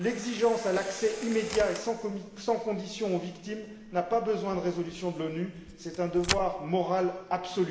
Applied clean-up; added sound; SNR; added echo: none; Camera; 13 dB; reverberation time 2.0 s.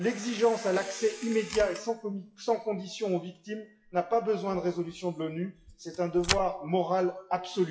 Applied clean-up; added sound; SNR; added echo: classical method WPE with log-MMSE.